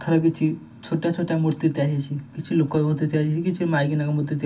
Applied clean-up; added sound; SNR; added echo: none; none; none; reverberation time 0.2 s.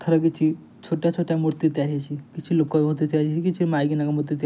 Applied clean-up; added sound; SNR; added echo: none; none; none; none.